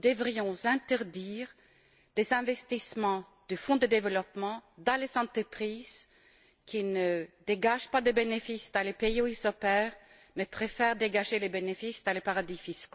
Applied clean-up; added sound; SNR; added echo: none; none; none; none.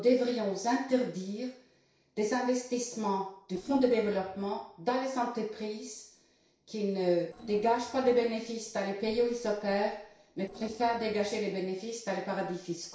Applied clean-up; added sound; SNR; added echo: neural separator model SepFormer DNS4.